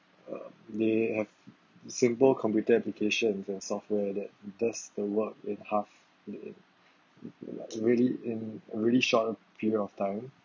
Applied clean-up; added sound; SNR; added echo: none; none; none; none.